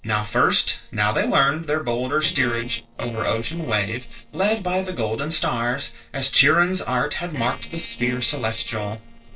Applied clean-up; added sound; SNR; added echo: neural separator model SepFormer DNS4.